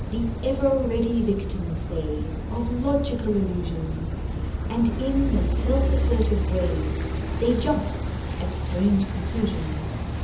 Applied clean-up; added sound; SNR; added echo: none; Car passing by / Idling / Accelerating, revving, vroom; 0 dB; reverberation time 0.7 s.